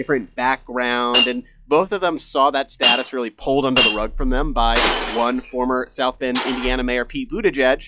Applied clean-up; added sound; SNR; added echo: classical method log-MMSE.